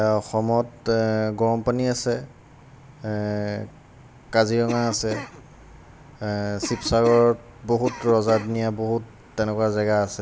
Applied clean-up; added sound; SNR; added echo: none; Cough; 12 dB; none.